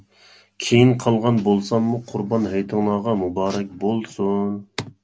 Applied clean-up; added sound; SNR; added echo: none; none; none; none.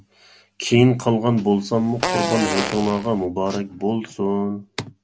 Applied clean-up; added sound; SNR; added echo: none; Fart; 4 dB; none.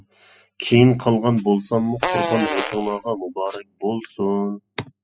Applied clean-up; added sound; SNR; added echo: classical method spectral subtraction.